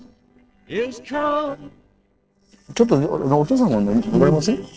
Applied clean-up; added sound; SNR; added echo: neural separator model SepFormer DNS4.